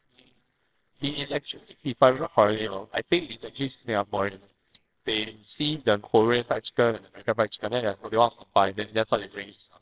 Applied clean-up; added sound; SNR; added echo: neural separator model SepFormer WHAMR!.